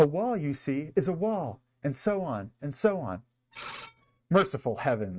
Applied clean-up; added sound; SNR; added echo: neural mask model RNNoise.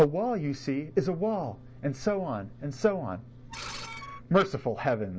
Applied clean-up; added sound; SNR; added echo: none; Screech; 14 dB; none.